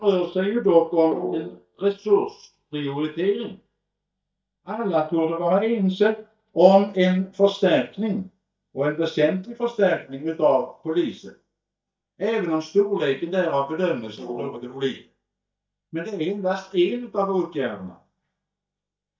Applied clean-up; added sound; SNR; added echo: neural mask model DeepFilterNet 3.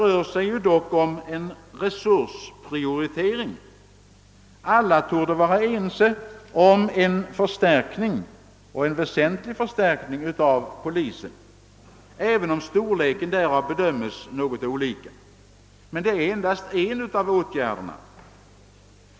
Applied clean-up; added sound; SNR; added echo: none; none; none; none.